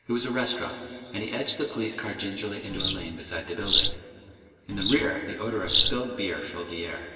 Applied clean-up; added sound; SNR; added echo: none; Bird vocalization, bird call, bird song; -3 dB; reverberation time 2.6 s.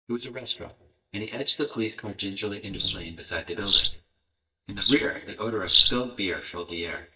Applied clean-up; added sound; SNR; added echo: neural mask model DeepFilterNet 3.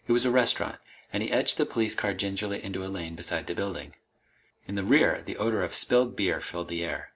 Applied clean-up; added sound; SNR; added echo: none; none; none; none.